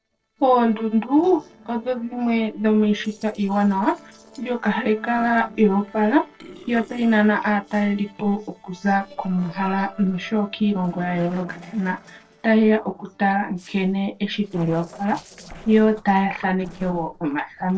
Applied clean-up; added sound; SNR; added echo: neural separator model SepFormer DNS4.